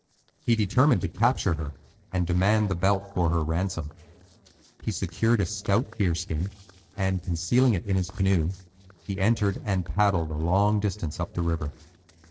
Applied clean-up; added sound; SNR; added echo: neural separator model SepFormer DNS4.